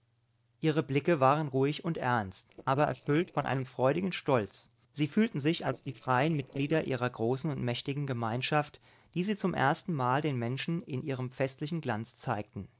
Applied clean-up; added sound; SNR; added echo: neural separator model SepFormer DNS4.